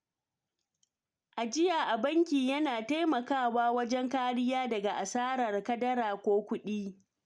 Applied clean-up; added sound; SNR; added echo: none; none; none; none.